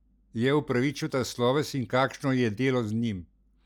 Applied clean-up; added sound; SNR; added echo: none; none; none; none.